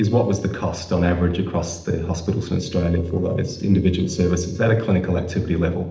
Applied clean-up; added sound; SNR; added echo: neural separator model SepFormer DNS4.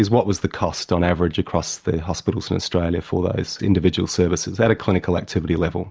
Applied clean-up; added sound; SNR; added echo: none; none; none; none.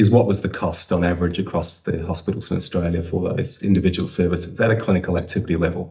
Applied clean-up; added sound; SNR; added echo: neural mask model DeepFilterNet 3.